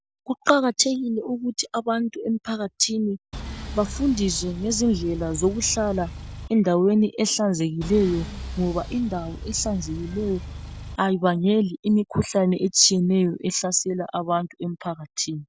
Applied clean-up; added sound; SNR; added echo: none; Engine; 11 dB; none.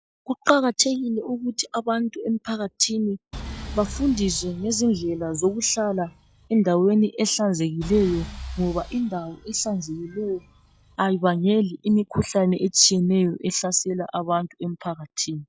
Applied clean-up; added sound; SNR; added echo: classical method log-MMSE.